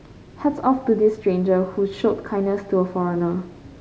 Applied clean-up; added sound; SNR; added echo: none; none; none; none.